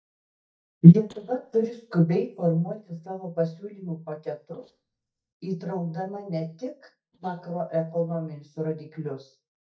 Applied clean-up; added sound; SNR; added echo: neural mask model DeepFilterNet 3.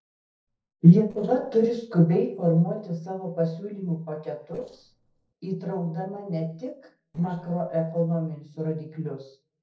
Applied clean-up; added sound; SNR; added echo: neural separator model SepFormer DNS4.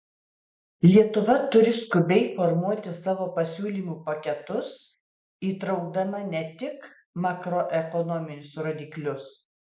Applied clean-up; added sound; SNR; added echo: none; none; none; none.